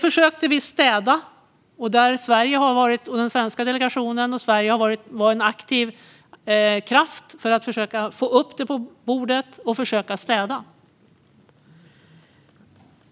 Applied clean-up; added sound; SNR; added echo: none; none; none; none.